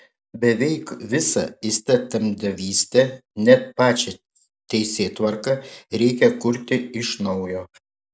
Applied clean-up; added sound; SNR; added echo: none; none; none; none.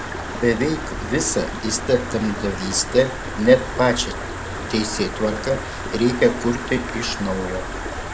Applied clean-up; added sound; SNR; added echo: none; Stream; 7 dB; none.